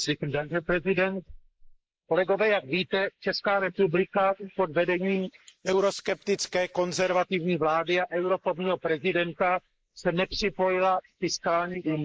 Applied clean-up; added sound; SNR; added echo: neural mask model Resemble Enhance denoiser.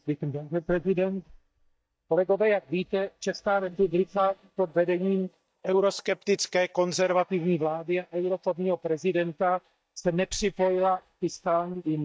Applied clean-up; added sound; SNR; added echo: neural mask model DeepFilterNet 3.